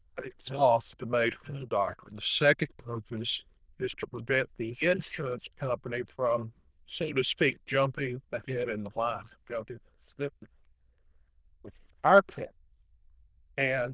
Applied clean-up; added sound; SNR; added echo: neural diffusion model UNIVERSE++.